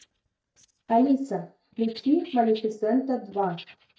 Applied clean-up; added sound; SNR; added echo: neural mask model DeepFilterNet 3.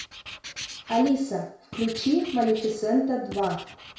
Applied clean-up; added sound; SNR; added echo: none; Writing; 15 dB; reverberation time 0.6 s.